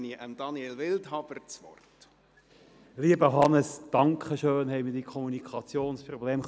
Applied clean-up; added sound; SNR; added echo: none; none; none; none.